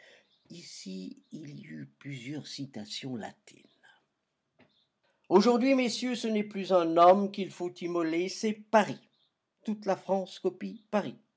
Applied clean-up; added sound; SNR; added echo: none; none; none; none.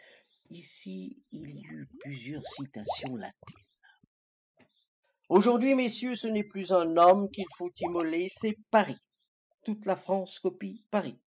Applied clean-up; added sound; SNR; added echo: classical method spectral subtraction.